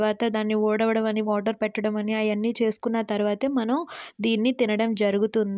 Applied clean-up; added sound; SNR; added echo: none; none; none; none.